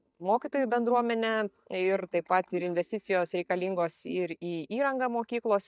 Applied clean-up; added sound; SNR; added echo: neural mask model DeepFilterNet 3.